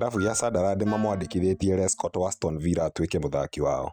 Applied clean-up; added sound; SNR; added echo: neural mask model RNNoise.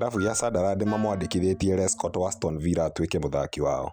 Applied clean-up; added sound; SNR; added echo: none; Wind instrument, woodwind instrument + Marimba, xylophone; 17 dB; none.